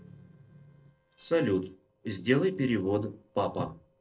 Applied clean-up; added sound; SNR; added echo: neural separator model SepFormer DNS4.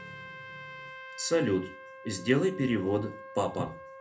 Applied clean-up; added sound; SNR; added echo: none; Trumpet; 14 dB; reverberation time 0.3 s.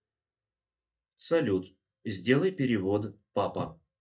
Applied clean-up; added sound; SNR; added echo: neural mask model DeepFilterNet 3.